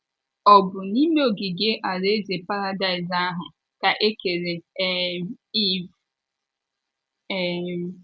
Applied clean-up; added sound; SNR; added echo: none; none; none; none.